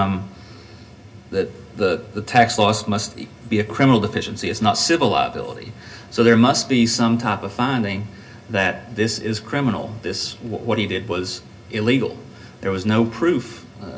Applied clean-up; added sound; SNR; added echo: none; none; none; reverberation time 0.4 s.